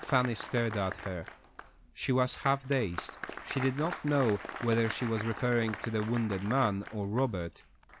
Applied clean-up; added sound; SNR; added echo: none; Applause; 11 dB; none.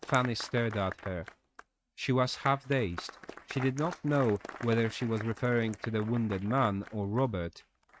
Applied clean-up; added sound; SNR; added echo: neural mask model RNNoise.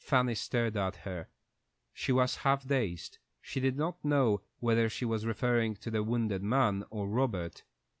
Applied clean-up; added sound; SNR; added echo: none; none; none; none.